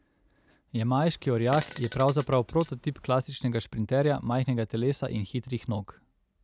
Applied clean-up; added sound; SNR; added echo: none; Fart; 14 dB; none.